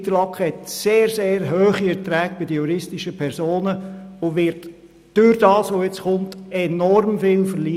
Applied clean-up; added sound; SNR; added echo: none; none; none; none.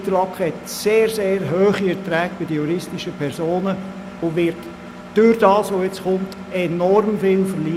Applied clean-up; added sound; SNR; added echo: none; Engine; 16 dB; none.